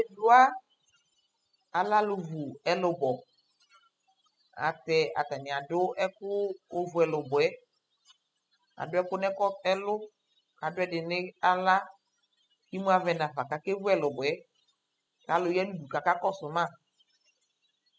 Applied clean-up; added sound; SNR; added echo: classical method spectral subtraction.